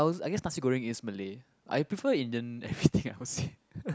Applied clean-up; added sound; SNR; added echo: none; none; none; none.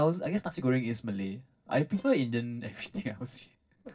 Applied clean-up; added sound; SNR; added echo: neural separator model SepFormer DNS4.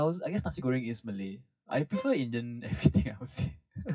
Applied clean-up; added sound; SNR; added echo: classical method WPE with log-MMSE.